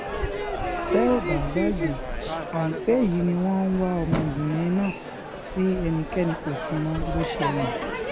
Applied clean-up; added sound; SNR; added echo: none; Crowd / Fireworks; 3 dB; none.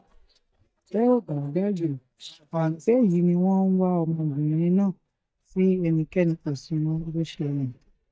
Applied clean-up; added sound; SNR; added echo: neural mask model DeepFilterNet 3.